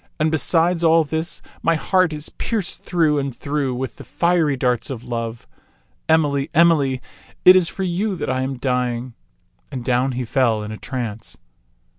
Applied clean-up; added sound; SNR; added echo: none; none; none; none.